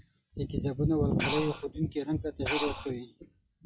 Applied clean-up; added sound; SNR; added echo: classical method log-MMSE.